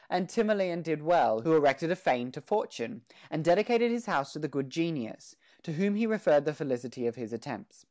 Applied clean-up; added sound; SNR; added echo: none; none; none; none.